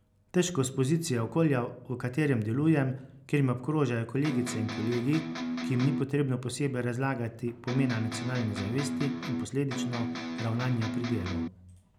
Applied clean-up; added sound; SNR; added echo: none; Electric guitar; 4 dB; none.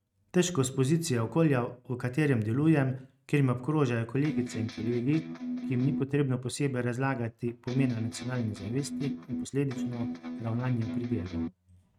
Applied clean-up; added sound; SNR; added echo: neural mask model RNNoise.